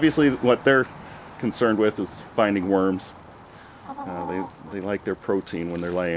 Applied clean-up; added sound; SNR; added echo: none; none; none; none.